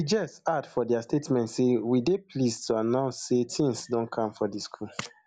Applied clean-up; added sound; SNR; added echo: none; none; none; none.